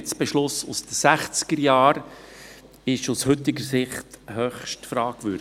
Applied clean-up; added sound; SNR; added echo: none; none; none; none.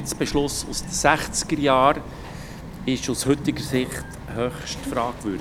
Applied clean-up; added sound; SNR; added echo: none; Bird vocalization, bird call, bird song; 11 dB; none.